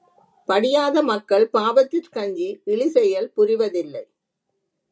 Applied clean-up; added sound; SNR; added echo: none; none; none; none.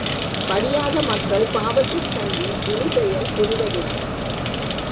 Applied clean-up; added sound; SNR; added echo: none; Bicycle + Mechanisms; 0 dB; none.